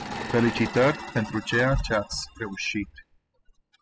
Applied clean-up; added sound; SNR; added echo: classical method spectral subtraction.